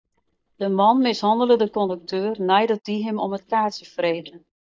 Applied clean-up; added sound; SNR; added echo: neural mask model DeepFilterNet 3.